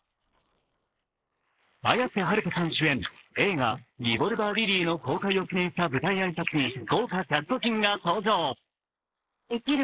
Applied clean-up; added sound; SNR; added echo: neural mask model Resemble Enhance denoiser.